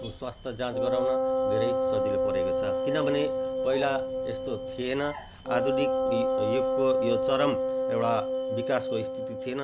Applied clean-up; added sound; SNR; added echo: none; Wind instrument, woodwind instrument; -3 dB; none.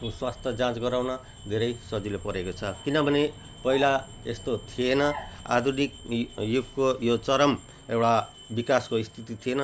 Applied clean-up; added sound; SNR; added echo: none; none; none; none.